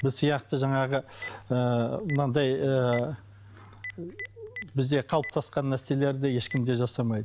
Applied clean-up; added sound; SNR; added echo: none; Telephone; 19 dB; none.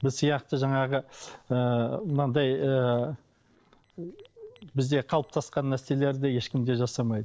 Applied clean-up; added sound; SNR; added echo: neural separator model SepFormer DNS4.